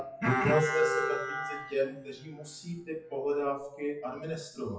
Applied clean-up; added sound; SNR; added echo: classical method WPE with log-MMSE.